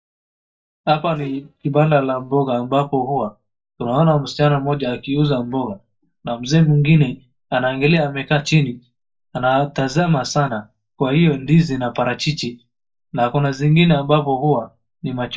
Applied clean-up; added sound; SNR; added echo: neural mask model DeepFilterNet 3.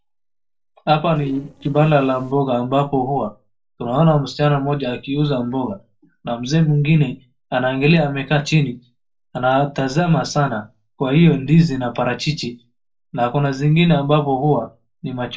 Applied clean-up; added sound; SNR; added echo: neural separator model SepFormer DNS4.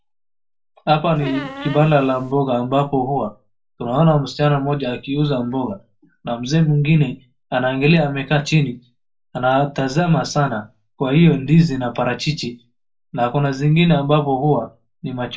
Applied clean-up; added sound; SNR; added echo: none; Squeak; 13 dB; reverberation time 0.2 s.